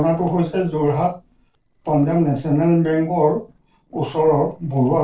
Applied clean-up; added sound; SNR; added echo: neural separator model SepFormer DNS4.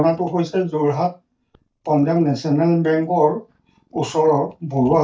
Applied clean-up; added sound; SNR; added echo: neural mask model DeepFilterNet 3.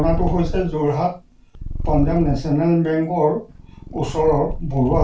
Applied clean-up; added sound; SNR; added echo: none; Purr; 6 dB; reverberation time 0.2 s.